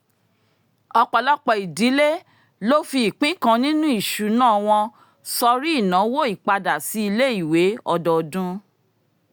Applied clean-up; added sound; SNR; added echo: none; none; none; none.